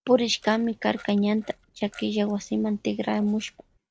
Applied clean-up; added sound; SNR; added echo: neural separator model SepFormer DNS4.